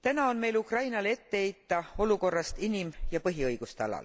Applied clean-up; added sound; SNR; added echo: none; none; none; none.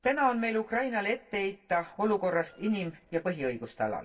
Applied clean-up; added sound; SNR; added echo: neural separator model SepFormer DNS4.